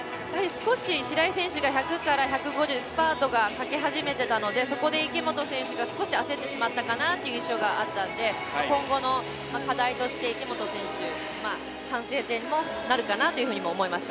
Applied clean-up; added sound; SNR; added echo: none; none; none; none.